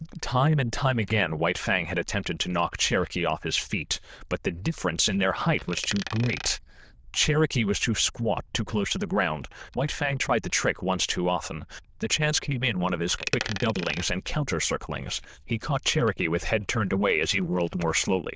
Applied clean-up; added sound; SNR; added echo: neural diffusion model UNIVERSE++.